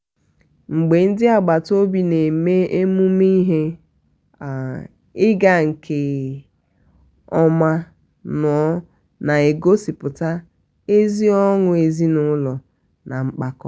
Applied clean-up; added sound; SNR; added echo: none; none; none; none.